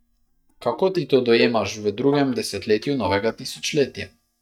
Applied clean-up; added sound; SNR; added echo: neural mask model DeepFilterNet 3.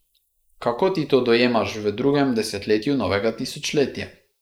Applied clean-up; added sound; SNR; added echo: neural mask model Resemble Enhance denoiser.